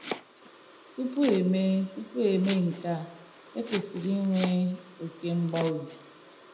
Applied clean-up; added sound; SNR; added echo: none; Domestic sounds, home sounds; 12 dB; reverberation time 0.7 s.